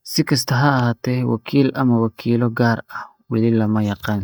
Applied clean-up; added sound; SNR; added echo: neural mask model DeepFilterNet 3.